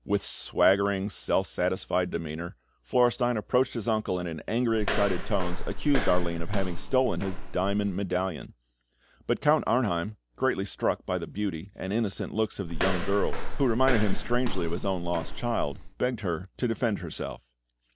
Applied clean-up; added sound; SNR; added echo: none; Walk, footsteps; -2 dB; none.